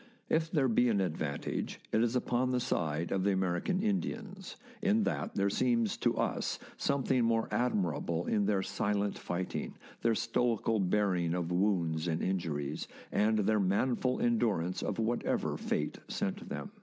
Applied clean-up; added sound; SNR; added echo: none; none; none; none.